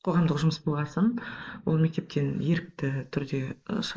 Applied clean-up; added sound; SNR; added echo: neural mask model Resemble Enhance denoiser.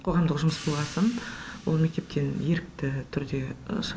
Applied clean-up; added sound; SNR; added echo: none; Hi-hat; 19 dB; none.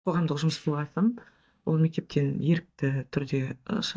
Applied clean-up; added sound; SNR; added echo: neural mask model DeepFilterNet 3.